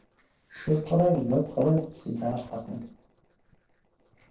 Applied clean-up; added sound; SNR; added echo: neural separator model SepFormer DNS4.